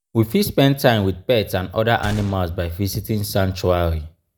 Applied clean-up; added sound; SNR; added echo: none; Gunshot, gunfire; 16 dB; none.